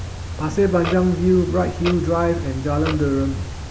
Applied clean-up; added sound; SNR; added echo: none; Clock; 7 dB; none.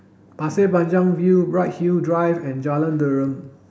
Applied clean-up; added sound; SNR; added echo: none; none; none; none.